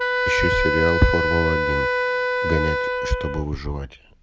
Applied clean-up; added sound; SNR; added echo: none; Wind instrument, woodwind instrument; -2 dB; none.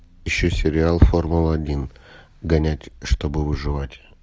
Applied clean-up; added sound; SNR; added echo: none; none; none; none.